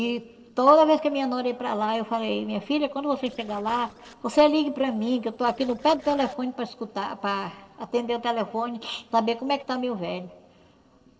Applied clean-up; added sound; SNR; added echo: neural separator model SepFormer DNS4.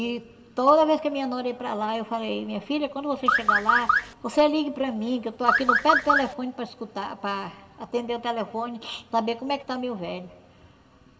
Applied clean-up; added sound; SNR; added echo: none; Car; -4 dB; reverberation time 1.4 s.